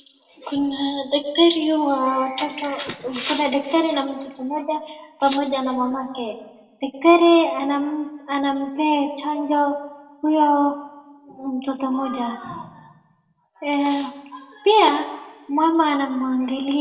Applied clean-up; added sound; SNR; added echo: none; none; none; reverberation time 0.8 s.